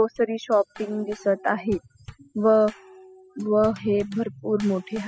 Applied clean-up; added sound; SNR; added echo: classical method spectral subtraction.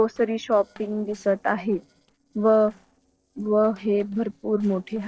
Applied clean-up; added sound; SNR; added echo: neural separator model SepFormer DNS4.